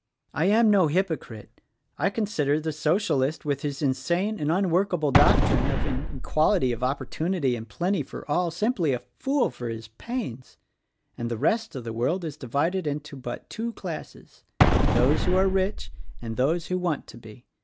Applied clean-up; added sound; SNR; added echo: none; Explosion; -3 dB; none.